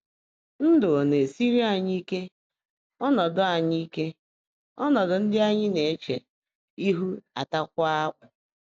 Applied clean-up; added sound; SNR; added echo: none; none; none; none.